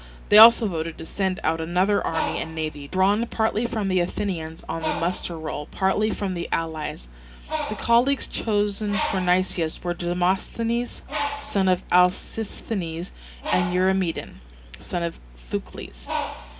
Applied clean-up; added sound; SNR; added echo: none; Bird; 11 dB; reverberation time 0.3 s.